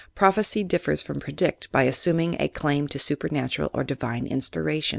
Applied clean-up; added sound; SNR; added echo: none; none; none; none.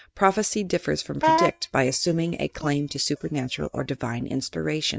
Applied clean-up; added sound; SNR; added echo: neural mask model DeepFilterNet 3.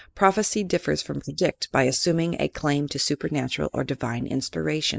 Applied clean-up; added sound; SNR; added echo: neural mask model Resemble Enhance denoiser.